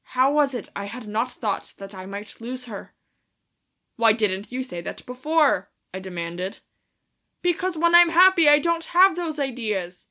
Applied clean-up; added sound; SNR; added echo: none; none; none; none.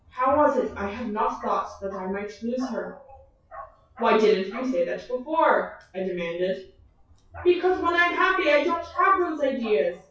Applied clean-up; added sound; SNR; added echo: classical method WPE with log-MMSE.